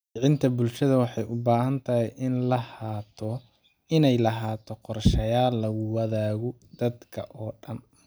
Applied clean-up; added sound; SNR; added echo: none; none; none; none.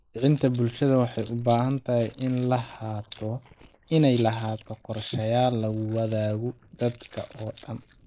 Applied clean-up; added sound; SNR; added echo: neural mask model Resemble Enhance denoiser.